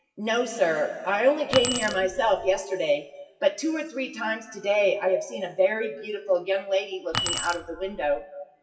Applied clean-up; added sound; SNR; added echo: classical method WPE with log-MMSE.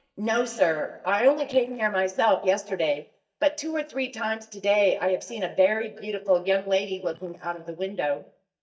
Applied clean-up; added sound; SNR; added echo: neural mask model DeepFilterNet 3.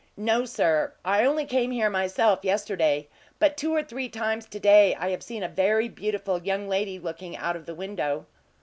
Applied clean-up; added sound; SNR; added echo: none; none; none; none.